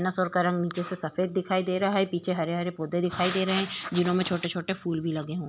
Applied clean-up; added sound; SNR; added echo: none; none; none; none.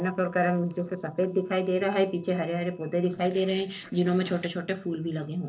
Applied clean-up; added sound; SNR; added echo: neural separator model SepFormer DNS4.